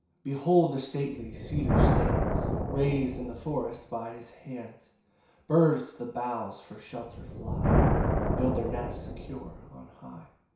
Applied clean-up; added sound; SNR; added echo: none; Thunder; -1 dB; reverberation time 0.6 s.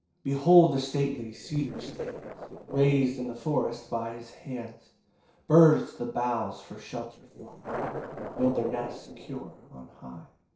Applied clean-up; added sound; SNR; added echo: neural separator model SepFormer DNS4.